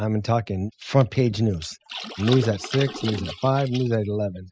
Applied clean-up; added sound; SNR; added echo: classical method spectral subtraction.